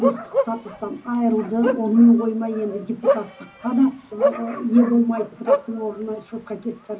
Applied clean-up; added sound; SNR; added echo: none; Bark; 5 dB; reverberation time 0.3 s.